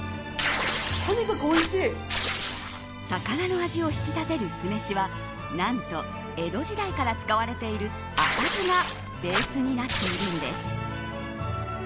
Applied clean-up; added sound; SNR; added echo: none; Tearing; 0 dB; none.